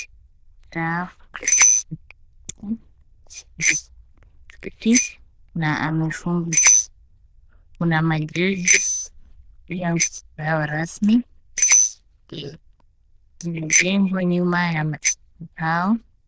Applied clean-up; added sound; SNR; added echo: neural diffusion model UNIVERSE++.